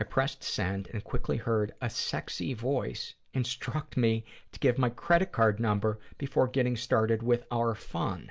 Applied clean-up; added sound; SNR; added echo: none; none; none; none.